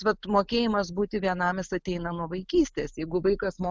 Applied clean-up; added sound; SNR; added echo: none; none; none; none.